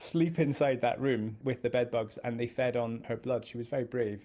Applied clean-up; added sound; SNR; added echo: none; none; none; none.